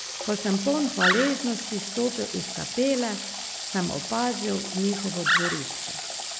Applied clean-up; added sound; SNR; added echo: none; Animal + Water tap, faucet / Water; 2 dB; none.